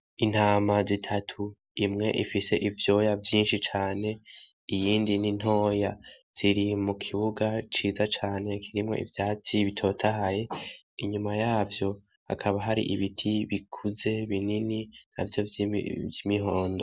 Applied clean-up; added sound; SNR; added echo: none; none; none; none.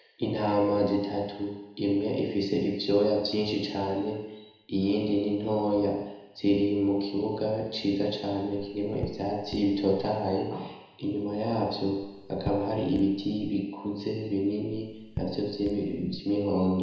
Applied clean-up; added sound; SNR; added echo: none; Raindrop / Drip; 14 dB; reverberation time 1.0 s.